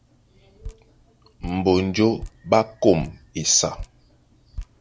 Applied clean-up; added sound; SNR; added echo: none; Drip; 17 dB; none.